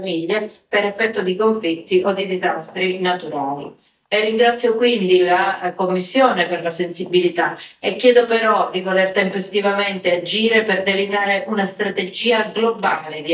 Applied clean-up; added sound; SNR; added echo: neural mask model DeepFilterNet 3.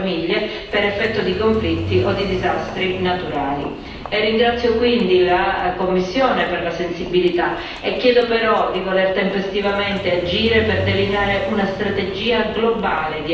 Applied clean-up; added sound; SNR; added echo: none; Engine; 12 dB; reverberation time 0.9 s.